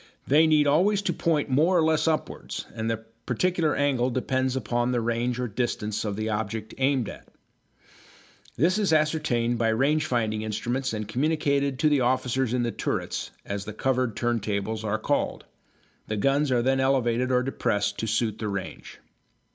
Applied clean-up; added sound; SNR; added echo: none; none; none; none.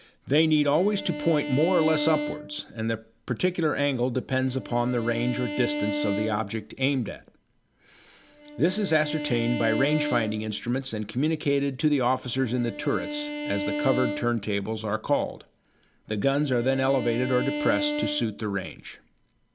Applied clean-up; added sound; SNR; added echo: none; Bowed string instrument; 8 dB; none.